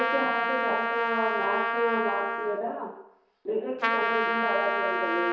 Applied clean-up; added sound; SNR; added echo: none; Trumpet; -2 dB; reverberation time 0.7 s.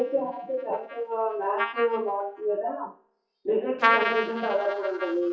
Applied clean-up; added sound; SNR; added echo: classical method WPE with log-MMSE.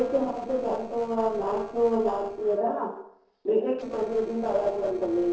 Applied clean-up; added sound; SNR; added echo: neural separator model SepFormer DNS4.